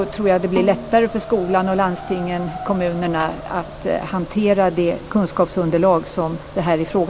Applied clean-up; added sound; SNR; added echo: none; Wind + Bowed string instrument; 14 dB; none.